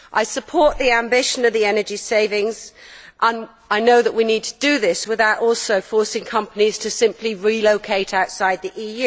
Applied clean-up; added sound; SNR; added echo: none; none; none; none.